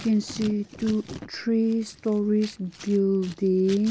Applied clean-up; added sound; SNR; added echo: none; Scissors; 19 dB; none.